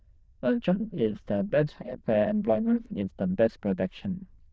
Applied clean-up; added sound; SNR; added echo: neural diffusion model UNIVERSE++.